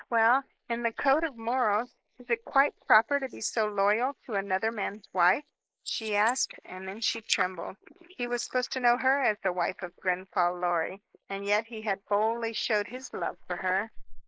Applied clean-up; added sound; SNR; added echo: neural mask model Resemble Enhance denoiser.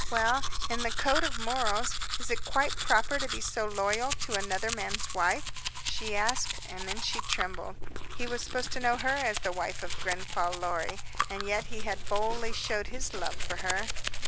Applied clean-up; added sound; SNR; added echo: none; Domestic sounds, home sounds; -1 dB; none.